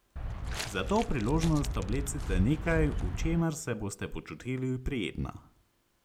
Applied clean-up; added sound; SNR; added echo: none; Walk, footsteps; 1 dB; none.